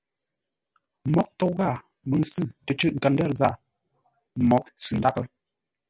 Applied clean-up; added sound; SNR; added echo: none; none; none; none.